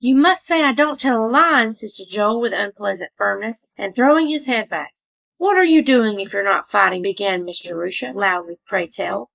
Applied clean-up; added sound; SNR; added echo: neural mask model Resemble Enhance denoiser.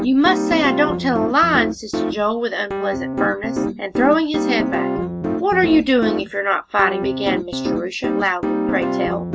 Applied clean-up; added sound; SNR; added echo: none; Piano; 3 dB; none.